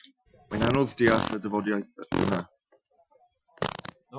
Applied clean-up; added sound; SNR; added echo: classical method Wiener filter.